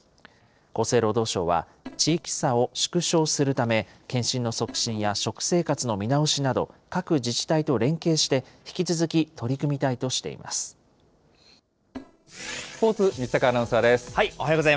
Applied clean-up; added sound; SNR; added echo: neural separator model SepFormer DNS4.